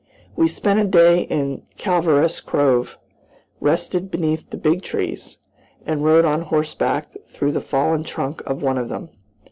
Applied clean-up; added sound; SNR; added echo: none; none; none; none.